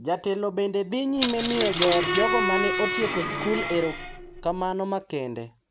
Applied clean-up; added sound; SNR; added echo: none; Bowed string instrument + Coin (dropping); 1 dB; none.